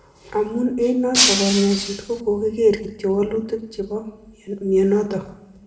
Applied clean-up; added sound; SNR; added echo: none; Shatter; -1 dB; reverberation time 0.9 s.